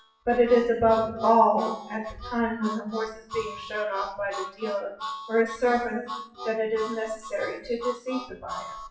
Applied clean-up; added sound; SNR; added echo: classical method WPE with log-MMSE.